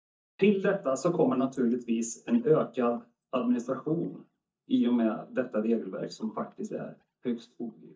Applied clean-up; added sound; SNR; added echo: neural mask model DeepFilterNet 3.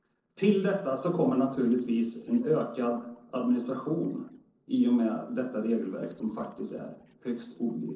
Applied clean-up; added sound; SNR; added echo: neural separator model SepFormer DNS4.